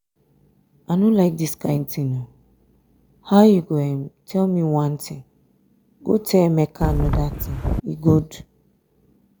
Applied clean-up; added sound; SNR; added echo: none; Wind; 1 dB; none.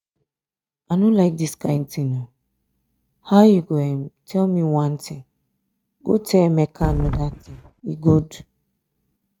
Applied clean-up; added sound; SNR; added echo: neural mask model RNNoise.